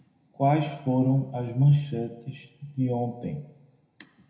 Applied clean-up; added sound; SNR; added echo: none; none; none; reverberation time 0.8 s.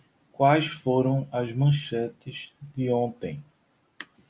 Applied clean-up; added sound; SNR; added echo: none; none; none; none.